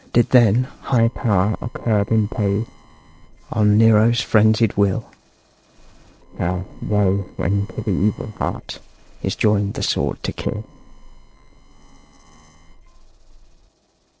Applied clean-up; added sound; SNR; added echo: neural separator model SepFormer DNS4.